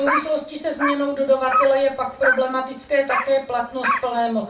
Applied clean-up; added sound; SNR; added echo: none; Dog; 4 dB; reverberation time 0.3 s.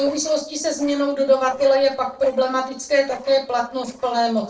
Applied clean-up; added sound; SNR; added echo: neural separator model SepFormer DNS4.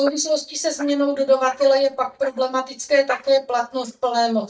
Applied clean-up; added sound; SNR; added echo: neural mask model DeepFilterNet 3.